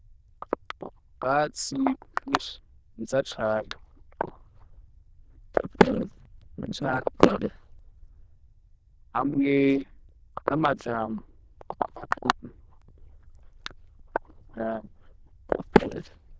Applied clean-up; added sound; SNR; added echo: neural diffusion model UNIVERSE++.